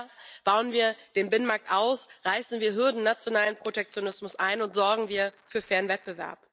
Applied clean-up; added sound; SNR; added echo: neural mask model Resemble Enhance denoiser.